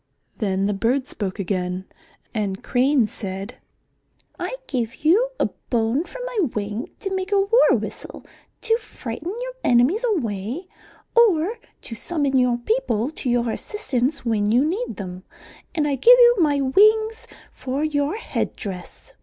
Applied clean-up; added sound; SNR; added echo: none; none; none; none.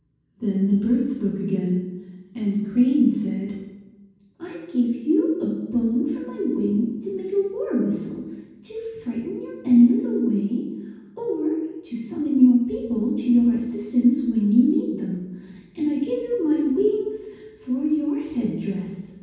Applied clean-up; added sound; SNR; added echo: none; none; none; reverberation time 1.2 s.